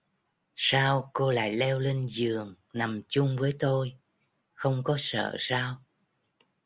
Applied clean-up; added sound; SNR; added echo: none; none; none; none.